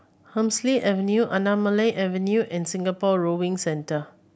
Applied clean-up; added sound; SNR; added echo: none; none; none; none.